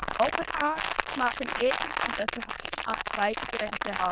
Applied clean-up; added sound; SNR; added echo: neural diffusion model UNIVERSE++.